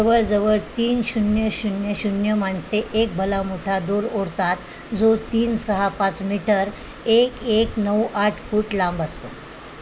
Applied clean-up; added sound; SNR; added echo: none; none; none; none.